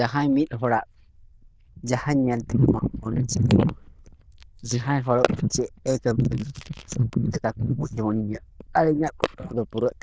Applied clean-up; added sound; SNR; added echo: neural diffusion model UNIVERSE++.